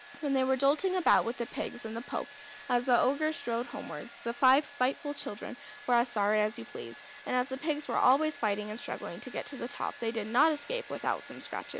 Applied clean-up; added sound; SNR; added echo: none; Domestic sounds, home sounds; 19 dB; none.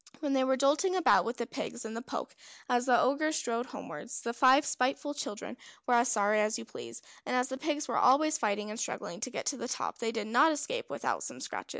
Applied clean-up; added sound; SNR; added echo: none; none; none; none.